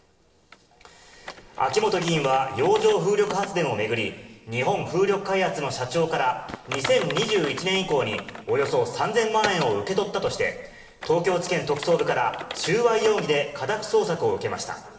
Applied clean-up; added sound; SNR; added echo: none; Typing; 15 dB; reverberation time 1.1 s.